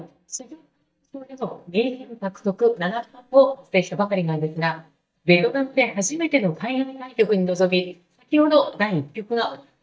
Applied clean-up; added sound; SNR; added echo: neural mask model DeepFilterNet 3.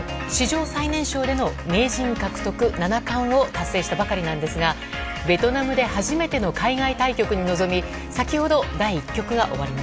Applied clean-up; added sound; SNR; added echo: none; none; none; none.